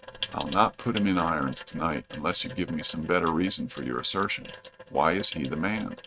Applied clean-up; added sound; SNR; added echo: neural mask model RNNoise.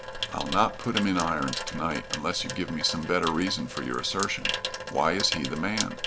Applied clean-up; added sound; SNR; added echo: none; Sink (filling or washing) / Water tap, faucet; 6 dB; none.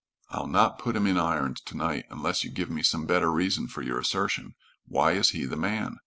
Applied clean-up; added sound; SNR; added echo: none; none; none; none.